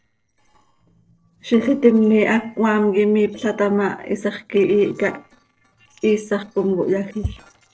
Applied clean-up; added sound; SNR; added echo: neural separator model SepFormer DNS4.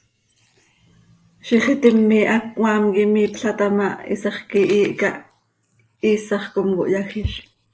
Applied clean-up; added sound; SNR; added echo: neural mask model Resemble Enhance denoiser.